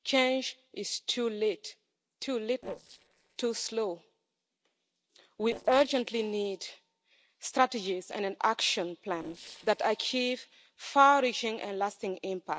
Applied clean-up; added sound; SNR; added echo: neural separator model SepFormer DNS4.